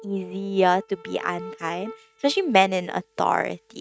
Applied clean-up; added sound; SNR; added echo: neural mask model RNNoise.